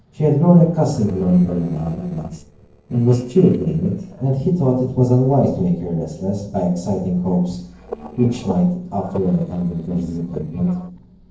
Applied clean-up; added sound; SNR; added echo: neural separator model SepFormer DNS4.